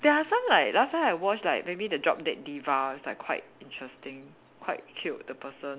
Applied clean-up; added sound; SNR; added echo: none; none; none; none.